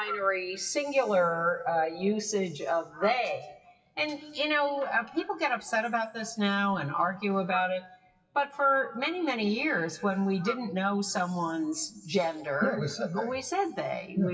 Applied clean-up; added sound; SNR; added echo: classical method WPE with log-MMSE.